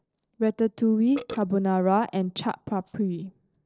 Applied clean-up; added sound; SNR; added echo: neural separator model SepFormer DNS4.